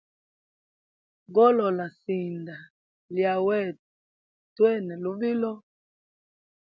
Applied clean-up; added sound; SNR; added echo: none; none; none; none.